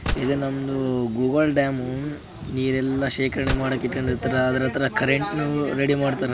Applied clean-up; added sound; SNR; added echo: none; Gunshot, gunfire; 11 dB; none.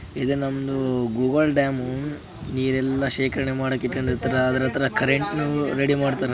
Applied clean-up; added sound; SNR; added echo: none; none; none; none.